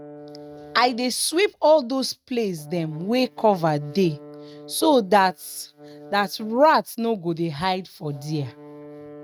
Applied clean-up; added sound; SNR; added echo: neural mask model RNNoise.